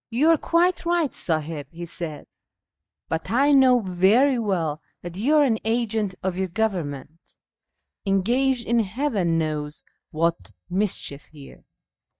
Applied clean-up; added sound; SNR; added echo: neural mask model DeepFilterNet 3.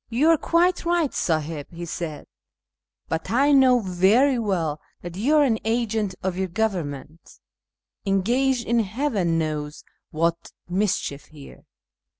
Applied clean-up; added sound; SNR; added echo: none; none; none; none.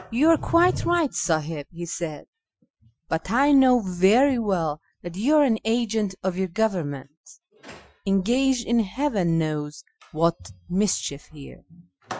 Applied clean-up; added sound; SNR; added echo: classical method Wiener filter.